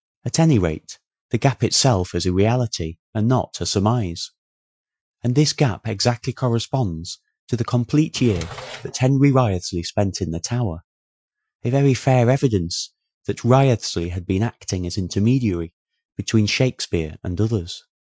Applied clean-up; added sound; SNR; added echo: classical method Wiener filter.